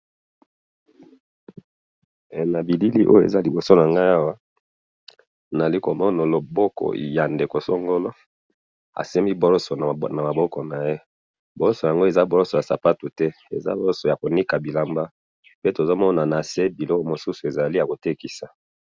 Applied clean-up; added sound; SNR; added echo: none; none; none; none.